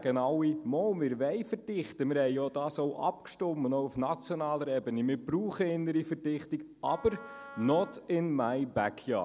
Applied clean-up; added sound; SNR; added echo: none; Wind instrument, woodwind instrument; 19 dB; none.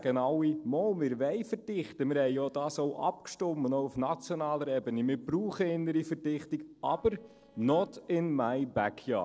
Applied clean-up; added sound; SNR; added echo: neural separator model SepFormer DNS4.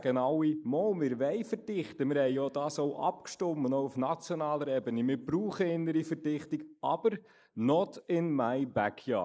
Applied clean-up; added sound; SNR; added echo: neural mask model Resemble Enhance denoiser.